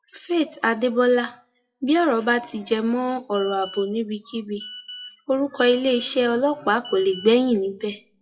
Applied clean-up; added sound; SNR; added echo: classical method WPE with log-MMSE.